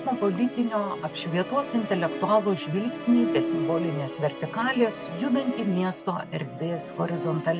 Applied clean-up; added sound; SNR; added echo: none; Musical instrument; 7 dB; none.